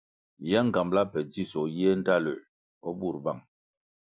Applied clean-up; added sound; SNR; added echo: none; none; none; none.